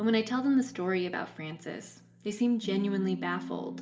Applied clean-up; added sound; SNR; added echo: none; none; none; reverberation time 0.5 s.